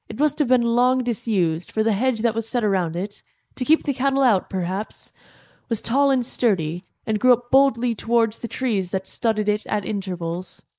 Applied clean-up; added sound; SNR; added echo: neural mask model Resemble Enhance denoiser.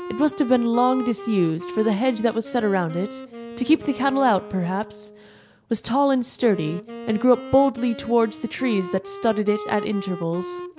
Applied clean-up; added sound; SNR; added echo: none; Wind instrument, woodwind instrument; 13 dB; none.